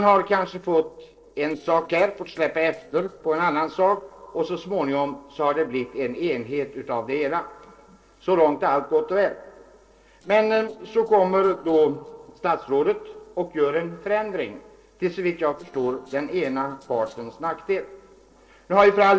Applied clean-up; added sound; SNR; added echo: neural separator model SepFormer DNS4.